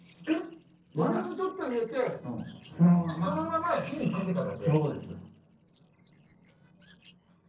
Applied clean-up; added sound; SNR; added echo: neural separator model SepFormer DNS4.